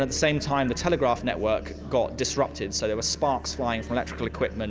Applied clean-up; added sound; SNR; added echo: none; none; none; none.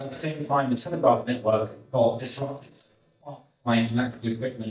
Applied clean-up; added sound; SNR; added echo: neural mask model DeepFilterNet 3.